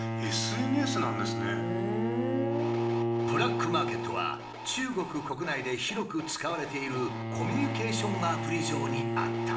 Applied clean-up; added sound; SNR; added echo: none; Bowed string instrument; 0 dB; reverberation time 1.2 s.